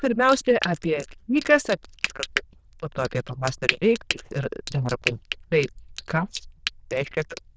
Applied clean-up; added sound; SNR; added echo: neural diffusion model UNIVERSE++.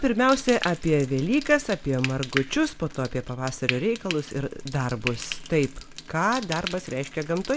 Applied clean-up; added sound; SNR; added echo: none; Frying (food); 12 dB; none.